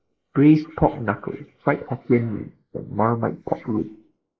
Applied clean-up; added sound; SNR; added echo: neural mask model Resemble Enhance denoiser.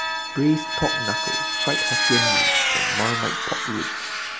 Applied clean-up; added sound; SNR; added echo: none; Vehicle; -4 dB; none.